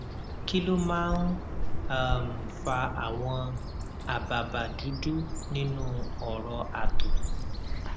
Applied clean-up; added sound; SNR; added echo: none; Bird; -3 dB; none.